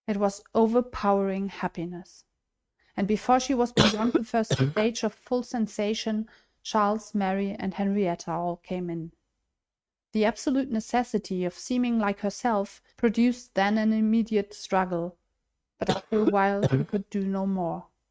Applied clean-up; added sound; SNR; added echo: neural mask model RNNoise.